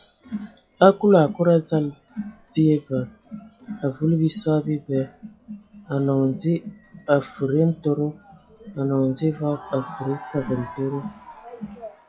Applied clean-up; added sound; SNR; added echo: classical method log-MMSE.